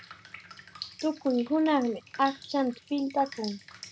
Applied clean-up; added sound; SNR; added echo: none; Drip; 17 dB; none.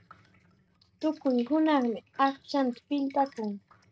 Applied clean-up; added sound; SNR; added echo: neural mask model RNNoise.